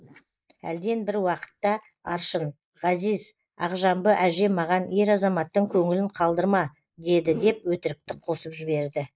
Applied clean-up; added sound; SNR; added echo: neural mask model Resemble Enhance denoiser.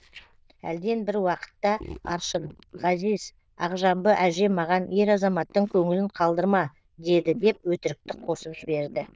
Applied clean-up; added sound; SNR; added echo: neural diffusion model UNIVERSE++.